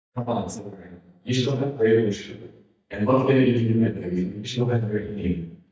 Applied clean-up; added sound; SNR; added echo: neural mask model DeepFilterNet 3.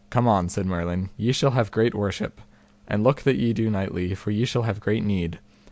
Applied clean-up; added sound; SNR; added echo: none; none; none; none.